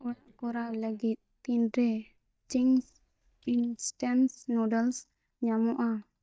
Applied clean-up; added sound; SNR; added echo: neural mask model DeepFilterNet 3.